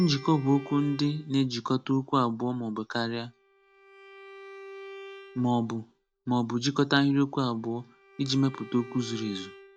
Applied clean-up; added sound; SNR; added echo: none; Bicycle bell + Bowed string instrument; 19 dB; none.